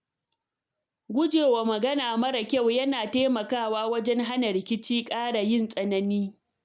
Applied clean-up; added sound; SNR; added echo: none; none; none; none.